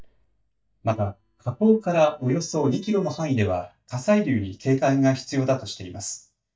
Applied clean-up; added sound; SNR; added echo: neural mask model DeepFilterNet 3.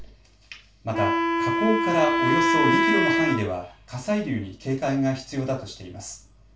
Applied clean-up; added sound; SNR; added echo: none; Wind instrument, woodwind instrument; -4 dB; reverberation time 0.3 s.